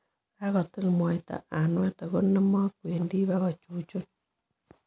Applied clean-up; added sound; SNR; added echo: none; none; none; none.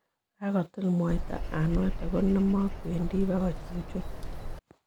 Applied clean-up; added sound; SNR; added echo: none; Bird vocalization, bird call, bird song; 4 dB; none.